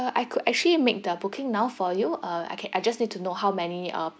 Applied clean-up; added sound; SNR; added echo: none; none; none; none.